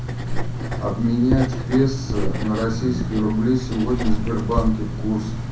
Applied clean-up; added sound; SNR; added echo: none; Writing; 2 dB; reverberation time 0.6 s.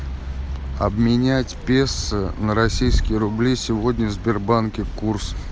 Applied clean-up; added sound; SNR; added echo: none; none; none; none.